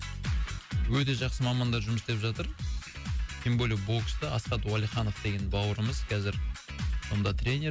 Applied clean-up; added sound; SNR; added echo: none; none; none; none.